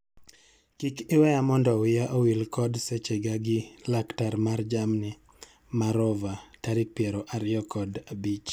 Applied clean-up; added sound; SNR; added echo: none; none; none; none.